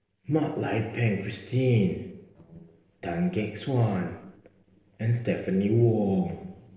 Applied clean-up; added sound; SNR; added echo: neural separator model SepFormer DNS4.